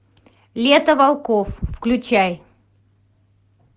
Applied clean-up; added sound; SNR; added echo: none; none; none; none.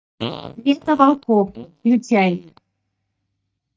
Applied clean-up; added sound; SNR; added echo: neural mask model DeepFilterNet 3.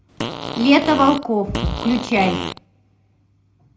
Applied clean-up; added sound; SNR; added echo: none; Fart; 7 dB; reverberation time 0.4 s.